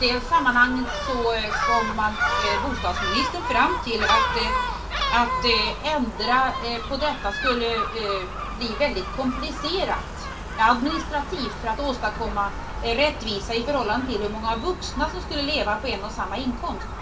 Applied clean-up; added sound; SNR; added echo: none; Gull, seagull; 3 dB; reverberation time 0.2 s.